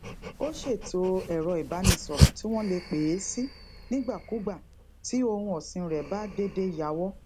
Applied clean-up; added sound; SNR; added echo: none; Dog; 1 dB; none.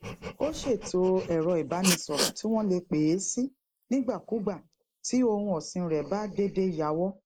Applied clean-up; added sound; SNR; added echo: neural mask model Resemble Enhance denoiser.